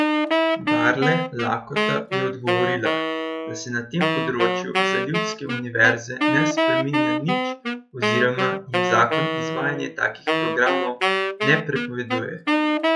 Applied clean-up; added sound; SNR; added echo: classical method log-MMSE.